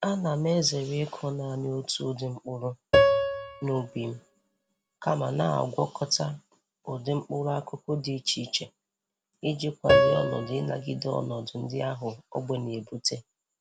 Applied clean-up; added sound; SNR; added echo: none; Piano; -2 dB; none.